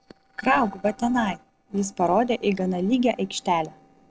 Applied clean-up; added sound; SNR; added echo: neural separator model SepFormer DNS4.